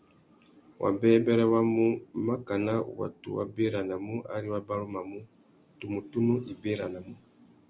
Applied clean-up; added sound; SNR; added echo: none; none; none; none.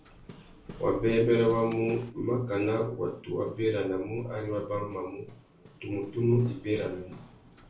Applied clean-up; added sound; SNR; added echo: none; Hammer; 19 dB; reverberation time 0.3 s.